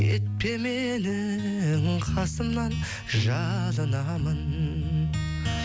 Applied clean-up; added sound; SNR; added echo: none; none; none; none.